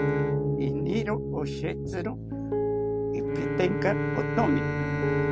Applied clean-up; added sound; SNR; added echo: none; Piano + Bowed string instrument; -4 dB; none.